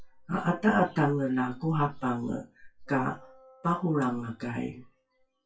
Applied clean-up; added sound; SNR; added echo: classical method WPE with log-MMSE.